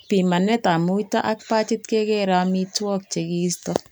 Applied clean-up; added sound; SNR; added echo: none; none; none; none.